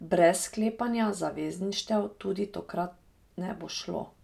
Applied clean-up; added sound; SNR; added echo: none; none; none; none.